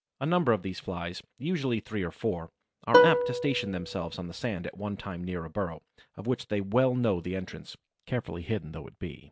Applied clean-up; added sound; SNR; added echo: none; Plucked string instrument; -5 dB; none.